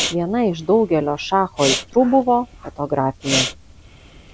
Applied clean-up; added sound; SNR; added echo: none; Respiratory sounds; 8 dB; none.